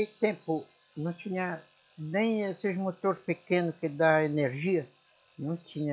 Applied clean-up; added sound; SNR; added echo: classical method log-MMSE.